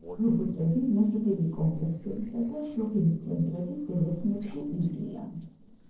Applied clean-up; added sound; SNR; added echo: neural separator model SepFormer DNS4.